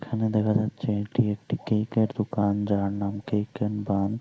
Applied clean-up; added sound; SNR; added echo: neural mask model Resemble Enhance denoiser.